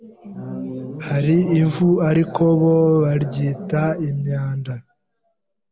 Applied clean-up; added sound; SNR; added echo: none; none; none; none.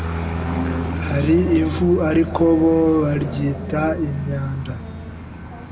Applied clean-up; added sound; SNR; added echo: none; Aircraft; 7 dB; reverberation time 0.3 s.